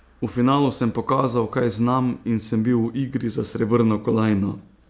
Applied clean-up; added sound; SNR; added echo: none; none; none; none.